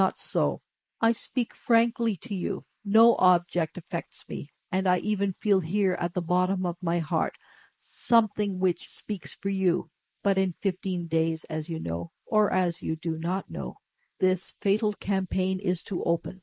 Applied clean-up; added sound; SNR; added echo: neural mask model Resemble Enhance denoiser.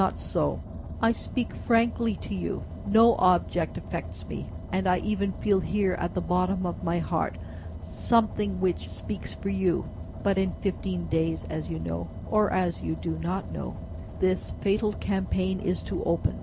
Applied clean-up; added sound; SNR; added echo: none; Car; 9 dB; none.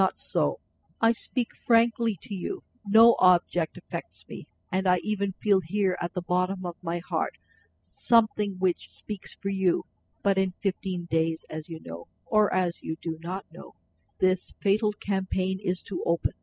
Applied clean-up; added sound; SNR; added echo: classical method spectral subtraction.